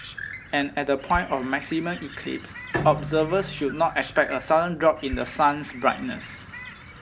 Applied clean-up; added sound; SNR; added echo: none; Bird + Bowed string instrument; 11 dB; none.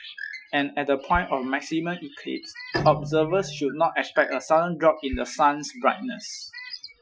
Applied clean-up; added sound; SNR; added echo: classical method Wiener filter.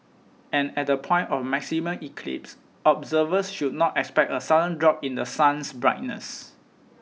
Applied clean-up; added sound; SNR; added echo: none; none; none; none.